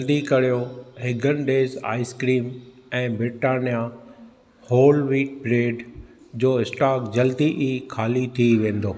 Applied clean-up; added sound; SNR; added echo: none; none; none; none.